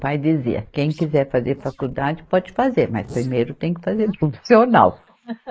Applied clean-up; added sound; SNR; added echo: neural mask model Resemble Enhance denoiser.